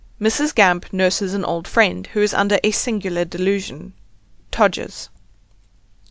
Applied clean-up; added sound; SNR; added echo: none; none; none; none.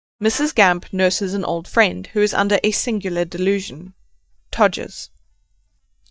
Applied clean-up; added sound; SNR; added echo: neural mask model DeepFilterNet 3.